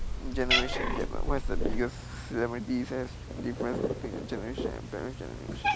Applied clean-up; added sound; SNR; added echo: none; Cat; -1 dB; none.